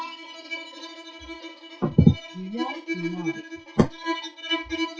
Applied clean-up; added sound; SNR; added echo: classical method WPE with log-MMSE.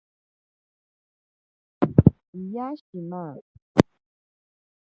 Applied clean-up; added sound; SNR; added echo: none; none; none; none.